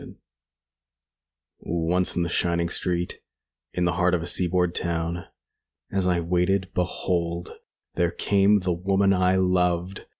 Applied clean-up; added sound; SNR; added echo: none; none; none; none.